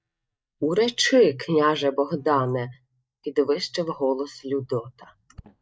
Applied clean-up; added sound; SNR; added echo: neural mask model DeepFilterNet 3.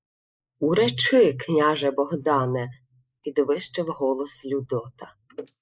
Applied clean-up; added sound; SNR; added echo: neural mask model Resemble Enhance denoiser.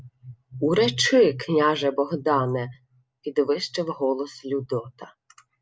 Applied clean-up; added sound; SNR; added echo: none; none; none; none.